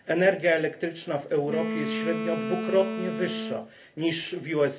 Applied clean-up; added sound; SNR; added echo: none; Wind instrument, woodwind instrument; 5 dB; reverberation time 0.3 s.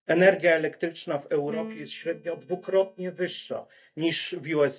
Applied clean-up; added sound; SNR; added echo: neural mask model DeepFilterNet 3.